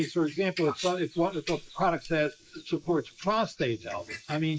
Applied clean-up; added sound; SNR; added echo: neural mask model Resemble Enhance denoiser.